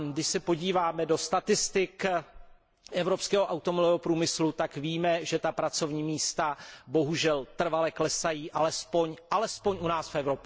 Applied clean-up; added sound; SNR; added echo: none; none; none; none.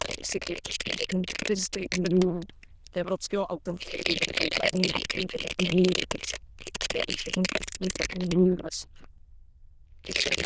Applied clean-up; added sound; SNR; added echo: neural diffusion model UNIVERSE++.